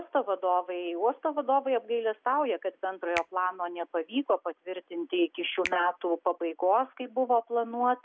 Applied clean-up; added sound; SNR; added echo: none; Finger snapping; 17 dB; none.